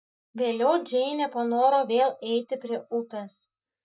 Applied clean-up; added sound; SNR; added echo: neural mask model DeepFilterNet 3.